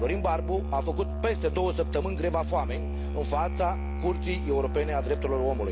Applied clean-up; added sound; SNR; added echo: none; Musical instrument; 1 dB; none.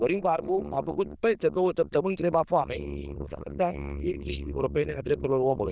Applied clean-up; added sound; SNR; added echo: neural diffusion model UNIVERSE++.